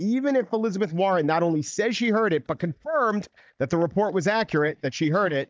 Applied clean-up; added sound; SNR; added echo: neural mask model DeepFilterNet 3.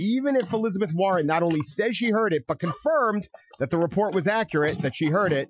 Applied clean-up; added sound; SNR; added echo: classical method Wiener filter.